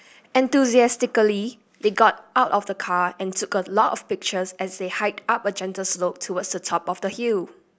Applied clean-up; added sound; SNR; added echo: none; none; none; none.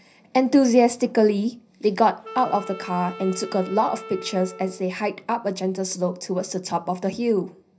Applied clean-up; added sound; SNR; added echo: none; Wind instrument, woodwind instrument; 16 dB; reverberation time 0.4 s.